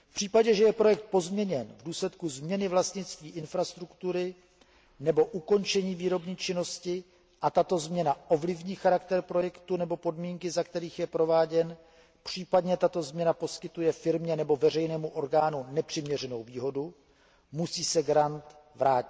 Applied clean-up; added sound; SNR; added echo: none; none; none; none.